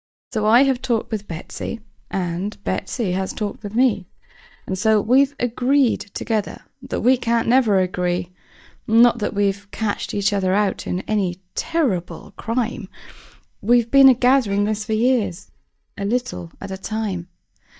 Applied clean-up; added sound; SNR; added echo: neural mask model DeepFilterNet 3.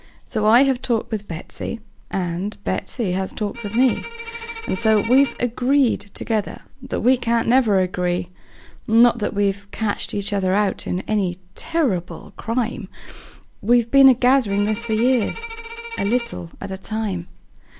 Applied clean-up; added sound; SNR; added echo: none; Bowed string instrument; 14 dB; none.